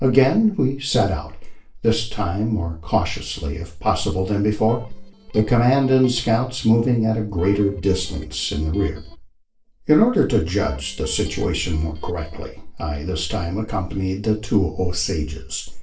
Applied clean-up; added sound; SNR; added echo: neural separator model SepFormer DNS4.